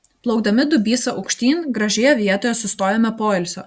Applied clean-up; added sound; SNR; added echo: none; none; none; none.